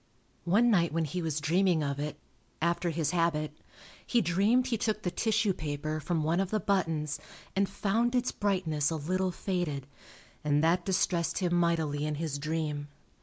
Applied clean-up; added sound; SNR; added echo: none; none; none; none.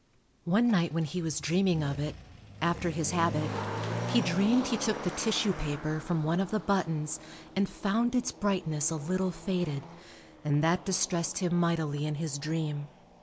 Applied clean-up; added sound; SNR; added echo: none; Motor vehicle (road); 11 dB; none.